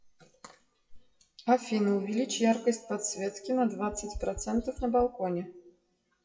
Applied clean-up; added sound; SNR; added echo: classical method WPE with log-MMSE.